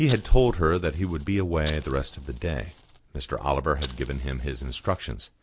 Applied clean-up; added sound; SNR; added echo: none; Fire; 16 dB; none.